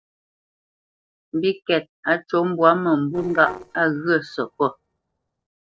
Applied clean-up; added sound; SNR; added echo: neural separator model SepFormer DNS4.